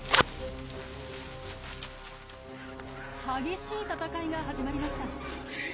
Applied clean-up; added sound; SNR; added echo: none; Fire; 0 dB; none.